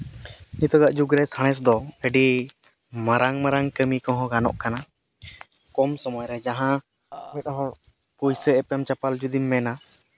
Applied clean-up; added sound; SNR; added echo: none; Burping, eructation; 16 dB; none.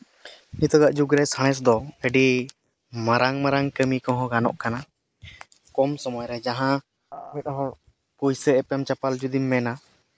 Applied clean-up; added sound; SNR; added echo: neural mask model Resemble Enhance denoiser.